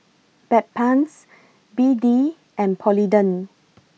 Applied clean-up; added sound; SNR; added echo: none; none; none; none.